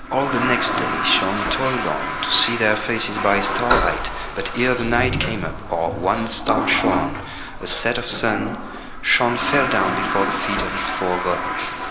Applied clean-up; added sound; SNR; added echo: none; Toilet flush; 2 dB; none.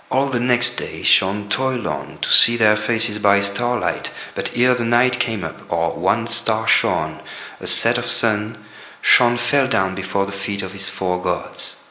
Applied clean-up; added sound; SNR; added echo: none; none; none; none.